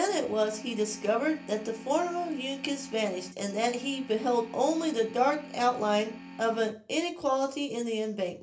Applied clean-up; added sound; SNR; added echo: none; Organ; 15 dB; reverberation time 0.3 s.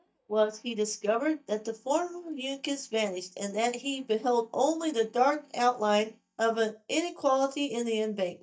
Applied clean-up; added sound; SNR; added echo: neural mask model DeepFilterNet 3.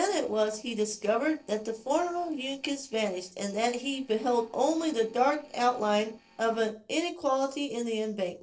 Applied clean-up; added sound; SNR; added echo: neural separator model SepFormer DNS4.